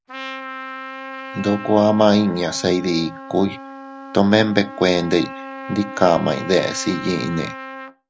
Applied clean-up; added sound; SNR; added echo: none; Trumpet; 13 dB; none.